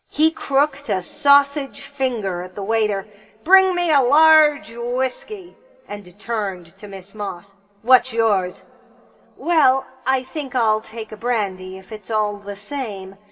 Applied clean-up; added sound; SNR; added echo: none; none; none; reverberation time 2.3 s.